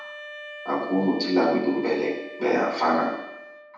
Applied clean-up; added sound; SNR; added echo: none; Wind instrument, woodwind instrument; 15 dB; reverberation time 0.9 s.